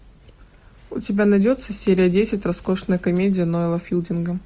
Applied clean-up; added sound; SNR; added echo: none; none; none; none.